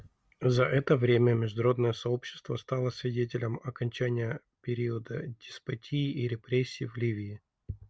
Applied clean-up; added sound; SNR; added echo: none; none; none; none.